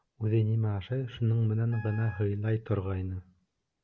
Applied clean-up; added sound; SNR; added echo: none; Wind instrument, woodwind instrument; 20 dB; none.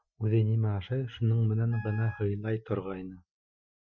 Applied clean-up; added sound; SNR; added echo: classical method Wiener filter.